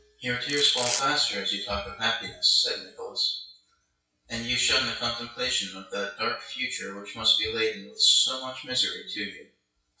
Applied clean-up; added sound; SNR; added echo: classical method WPE with log-MMSE.